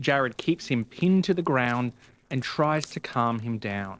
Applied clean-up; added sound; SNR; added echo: neural separator model SepFormer DNS4.